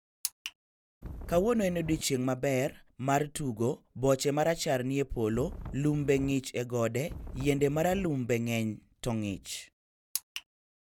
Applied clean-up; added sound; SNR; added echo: none; Wind; 11 dB; none.